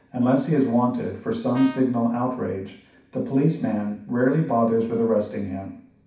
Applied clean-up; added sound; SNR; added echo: none; Brass instrument; 17 dB; reverberation time 0.6 s.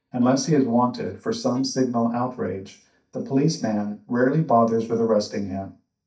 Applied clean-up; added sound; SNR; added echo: neural mask model DeepFilterNet 3.